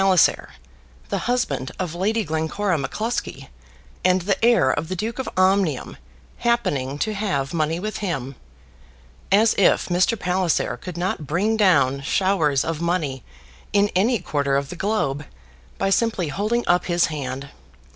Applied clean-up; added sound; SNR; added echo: none; none; none; none.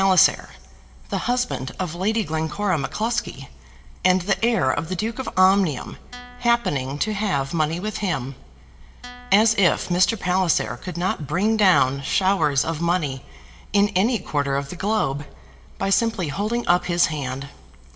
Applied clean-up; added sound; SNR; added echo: none; Guitar; 20 dB; reverberation time 0.8 s.